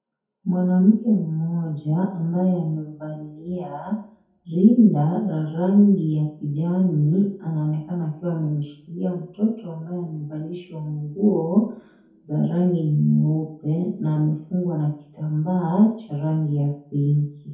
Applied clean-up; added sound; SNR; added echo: none; none; none; reverberation time 0.6 s.